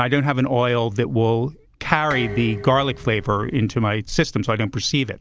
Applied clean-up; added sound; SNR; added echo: none; Dishes, pots, and pans; 16 dB; none.